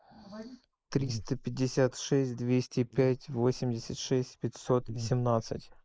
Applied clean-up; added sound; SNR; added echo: neural mask model Resemble Enhance denoiser.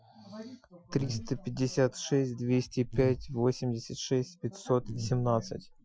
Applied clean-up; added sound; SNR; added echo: classical method Wiener filter.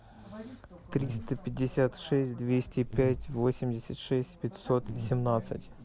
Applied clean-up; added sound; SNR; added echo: none; Buzz; 10 dB; none.